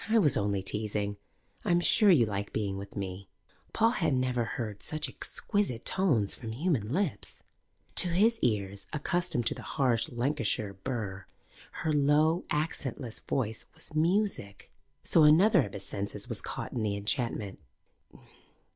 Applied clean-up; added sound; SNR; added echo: none; none; none; none.